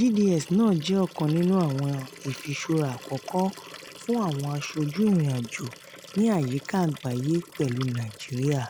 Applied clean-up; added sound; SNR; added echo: none; Liquid; 18 dB; none.